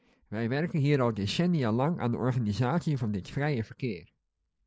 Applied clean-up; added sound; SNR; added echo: none; none; none; none.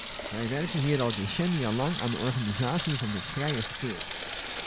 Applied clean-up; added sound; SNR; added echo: none; Sink (filling or washing) / Water tap, faucet; 4 dB; none.